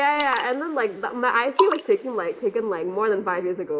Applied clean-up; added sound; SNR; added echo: neural mask model Resemble Enhance denoiser.